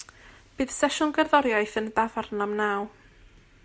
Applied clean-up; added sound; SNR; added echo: none; none; none; none.